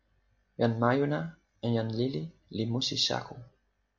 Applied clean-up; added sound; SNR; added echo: none; none; none; none.